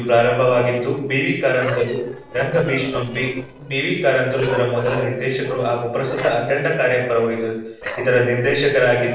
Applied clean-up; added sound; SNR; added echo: neural separator model SepFormer DNS4.